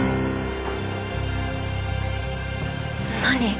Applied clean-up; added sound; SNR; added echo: none; none; none; none.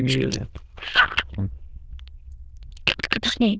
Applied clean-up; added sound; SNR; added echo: neural diffusion model UNIVERSE++.